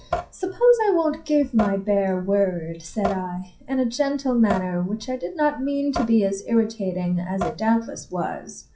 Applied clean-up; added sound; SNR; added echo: classical method WPE with log-MMSE.